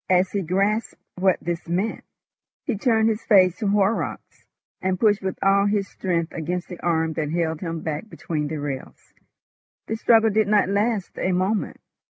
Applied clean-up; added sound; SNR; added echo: none; none; none; none.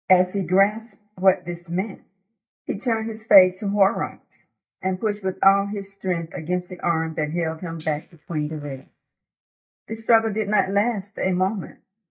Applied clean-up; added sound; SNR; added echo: neural mask model DeepFilterNet 3.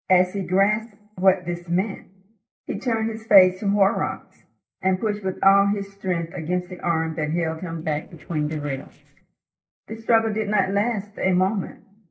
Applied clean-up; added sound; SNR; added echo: neural separator model SepFormer DNS4.